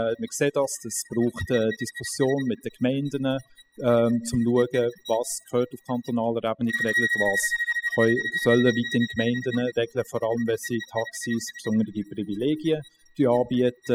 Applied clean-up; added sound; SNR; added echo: classical method spectral subtraction.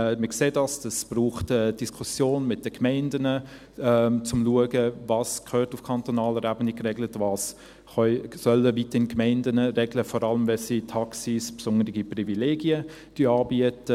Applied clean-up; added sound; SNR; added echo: none; none; none; none.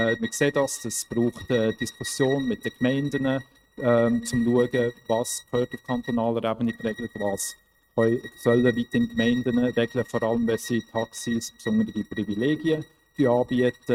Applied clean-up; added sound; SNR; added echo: neural mask model RNNoise.